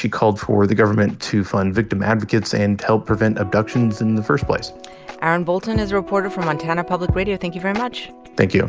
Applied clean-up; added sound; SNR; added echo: none; none; none; none.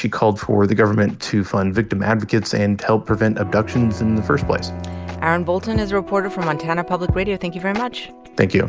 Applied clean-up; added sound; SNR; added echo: none; Bowed string instrument; 13 dB; none.